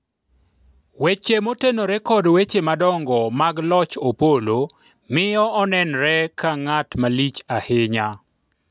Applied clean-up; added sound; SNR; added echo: none; none; none; none.